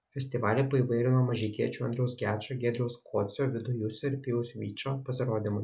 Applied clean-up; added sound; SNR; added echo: none; none; none; none.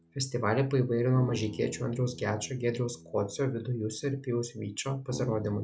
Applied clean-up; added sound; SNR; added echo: none; Bass guitar; 16 dB; none.